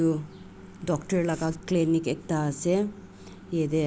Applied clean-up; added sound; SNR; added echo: none; none; none; none.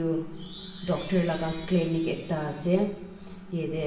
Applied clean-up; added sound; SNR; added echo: none; Chime; 4 dB; reverberation time 0.8 s.